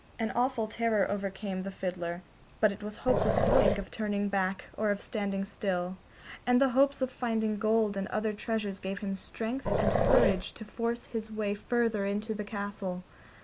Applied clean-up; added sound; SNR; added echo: none; Growling; -4 dB; none.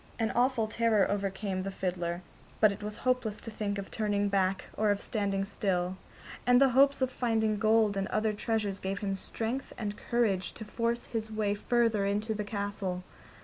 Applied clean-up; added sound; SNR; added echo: none; none; none; none.